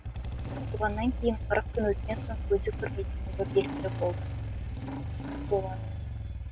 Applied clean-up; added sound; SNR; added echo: none; Engine starting / Motorcycle; 2 dB; none.